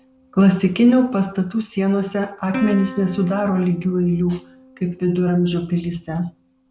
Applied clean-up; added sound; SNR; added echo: none; Plucked string instrument; 17 dB; none.